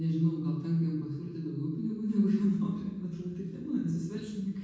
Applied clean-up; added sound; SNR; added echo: none; none; none; reverberation time 1.1 s.